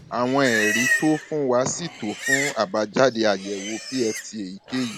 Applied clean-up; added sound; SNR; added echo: none; Livestock, farm animals, working animals; 5 dB; none.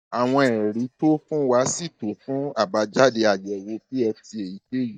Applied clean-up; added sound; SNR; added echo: neural mask model DeepFilterNet 3.